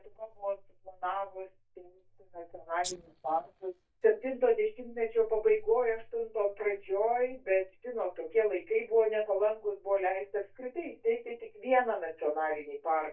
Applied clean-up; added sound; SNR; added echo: neural mask model DeepFilterNet 3.